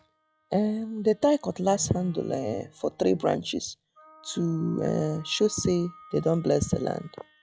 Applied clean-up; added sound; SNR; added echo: classical method log-MMSE.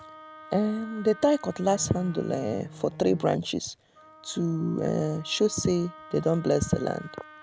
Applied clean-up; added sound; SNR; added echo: none; Wind instrument, woodwind instrument + Bowed string instrument; 18 dB; none.